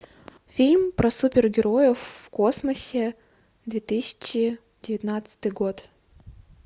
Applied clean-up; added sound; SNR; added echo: none; none; none; none.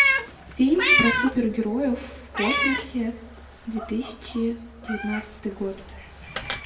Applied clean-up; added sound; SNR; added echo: none; Meow; 0 dB; reverberation time 0.7 s.